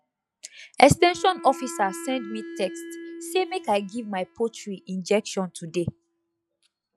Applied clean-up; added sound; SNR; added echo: classical method log-MMSE.